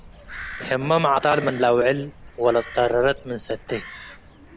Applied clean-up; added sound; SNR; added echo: none; Crow; 17 dB; none.